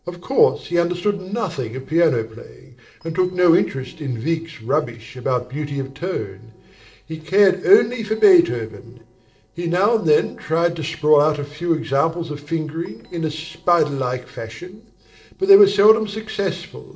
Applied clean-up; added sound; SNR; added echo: neural separator model SepFormer DNS4.